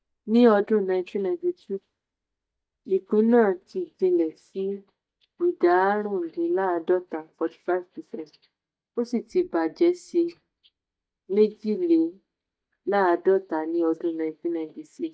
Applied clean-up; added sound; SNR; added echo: neural mask model DeepFilterNet 3.